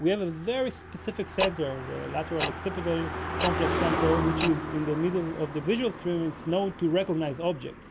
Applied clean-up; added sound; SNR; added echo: none; Car passing by + Tick-tock; 4 dB; none.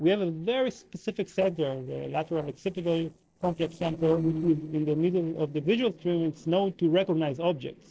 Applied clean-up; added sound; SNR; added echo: neural separator model SepFormer DNS4.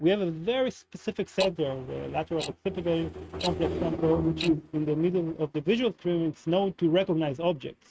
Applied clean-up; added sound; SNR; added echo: neural mask model RNNoise.